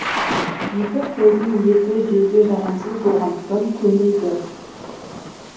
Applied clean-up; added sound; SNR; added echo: none; Thunder / Rain; 10 dB; reverberation time 1.2 s.